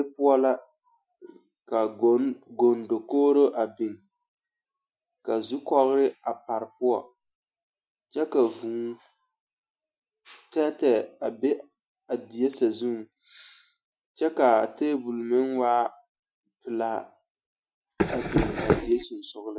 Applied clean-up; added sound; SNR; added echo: classical method Wiener filter.